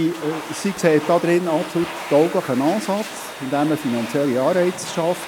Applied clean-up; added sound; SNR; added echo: none; Domestic sounds, home sounds; 13 dB; none.